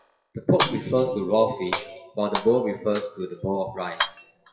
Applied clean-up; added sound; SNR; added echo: classical method WPE with log-MMSE.